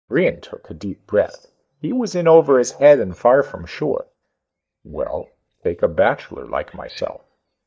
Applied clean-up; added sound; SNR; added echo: neural mask model DeepFilterNet 3.